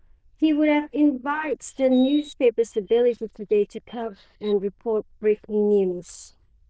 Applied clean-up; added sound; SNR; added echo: neural diffusion model UNIVERSE++.